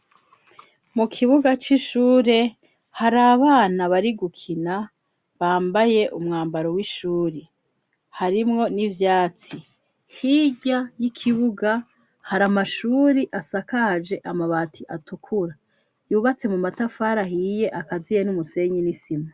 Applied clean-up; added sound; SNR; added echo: none; none; none; none.